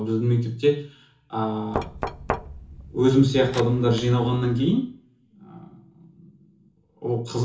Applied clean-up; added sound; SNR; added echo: none; Knock; 10 dB; reverberation time 0.7 s.